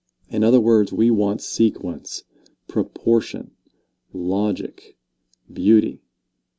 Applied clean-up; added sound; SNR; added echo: none; none; none; none.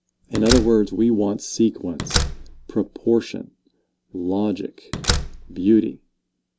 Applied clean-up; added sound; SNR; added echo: none; Slam; 5 dB; none.